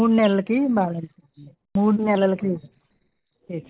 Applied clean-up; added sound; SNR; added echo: neural separator model SepFormer DNS4.